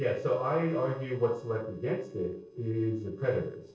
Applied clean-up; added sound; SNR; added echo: neural separator model SepFormer DNS4.